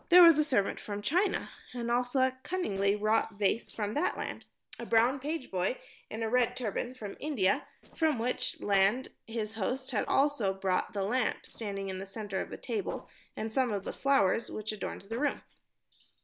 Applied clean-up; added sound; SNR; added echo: neural separator model SepFormer DNS4.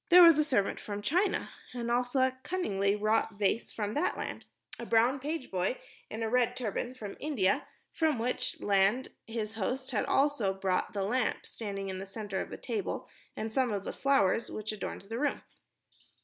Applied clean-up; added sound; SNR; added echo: none; none; none; none.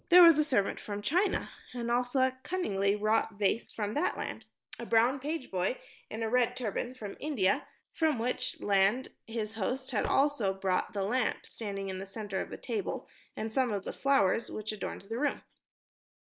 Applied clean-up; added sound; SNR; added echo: neural mask model Resemble Enhance denoiser.